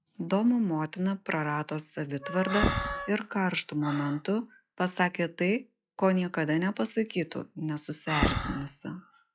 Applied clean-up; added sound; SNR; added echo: classical method log-MMSE.